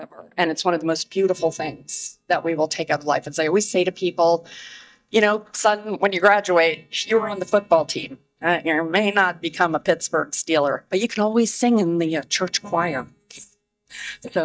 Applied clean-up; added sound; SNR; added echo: neural mask model DeepFilterNet 3.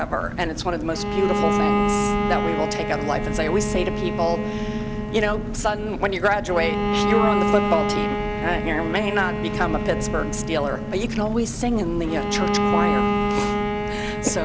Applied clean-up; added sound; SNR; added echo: none; Engine + Bowed string instrument; -1 dB; none.